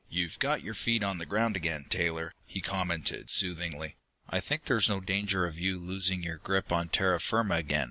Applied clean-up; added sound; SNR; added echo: none; none; none; none.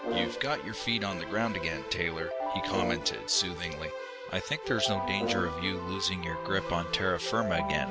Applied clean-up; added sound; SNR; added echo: none; Keyboard (musical) + Brass instrument; 3 dB; none.